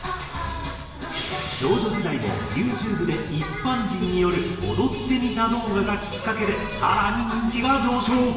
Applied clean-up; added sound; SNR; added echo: none; none; none; reverberation time 1.1 s.